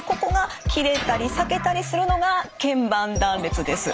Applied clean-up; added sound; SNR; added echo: none; Toilet flush; 15 dB; none.